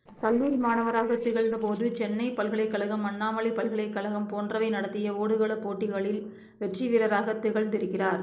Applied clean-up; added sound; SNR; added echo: neural separator model SepFormer DNS4.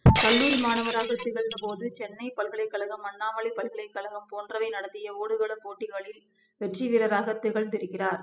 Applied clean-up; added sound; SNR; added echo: classical method spectral subtraction.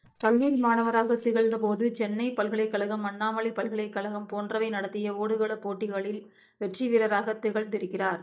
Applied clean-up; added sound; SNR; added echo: neural mask model DeepFilterNet 3.